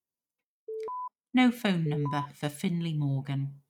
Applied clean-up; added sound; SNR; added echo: neural mask model RNNoise.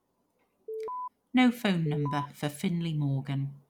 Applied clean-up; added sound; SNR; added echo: none; Alarm; 5 dB; none.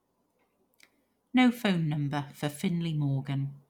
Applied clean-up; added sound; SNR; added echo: none; none; none; none.